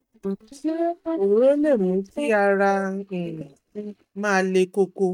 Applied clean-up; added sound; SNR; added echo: neural mask model DeepFilterNet 3.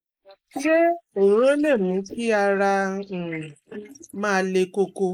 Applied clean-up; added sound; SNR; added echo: neural mask model Resemble Enhance denoiser.